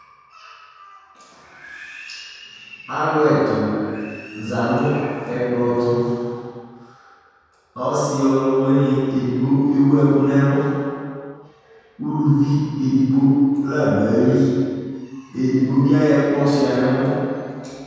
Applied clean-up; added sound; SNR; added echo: none; none; none; reverberation time 2.1 s.